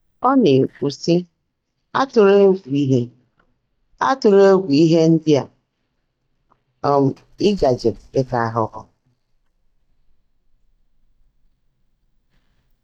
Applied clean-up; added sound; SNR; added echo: neural mask model DeepFilterNet 3.